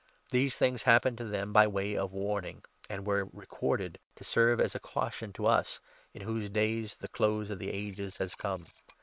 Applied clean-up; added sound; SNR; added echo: neural separator model SepFormer WHAM!.